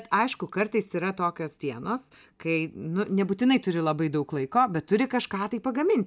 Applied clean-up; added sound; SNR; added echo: none; none; none; none.